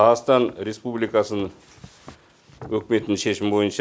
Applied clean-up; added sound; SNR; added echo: none; none; none; none.